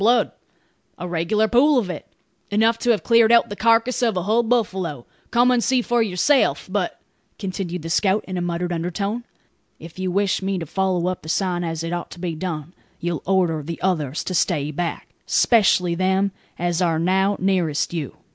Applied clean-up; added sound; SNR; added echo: none; none; none; none.